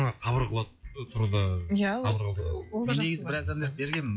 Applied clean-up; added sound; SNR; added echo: classical method log-MMSE.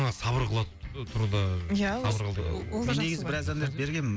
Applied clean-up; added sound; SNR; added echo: none; none; none; none.